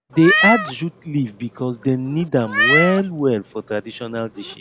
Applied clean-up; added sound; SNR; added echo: none; Meow; 3 dB; none.